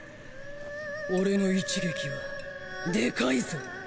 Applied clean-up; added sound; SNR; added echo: none; Chink, clink; 17 dB; none.